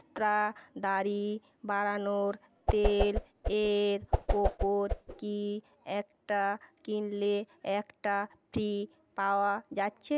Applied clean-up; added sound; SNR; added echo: none; Whoosh, swoosh, swish; 0 dB; none.